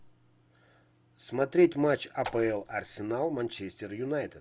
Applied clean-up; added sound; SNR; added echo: none; Raindrop / Splash, splatter; 15 dB; none.